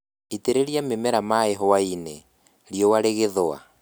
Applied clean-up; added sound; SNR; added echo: none; none; none; none.